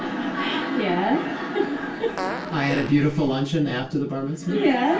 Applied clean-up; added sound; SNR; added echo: none; Fart; 12 dB; reverberation time 0.2 s.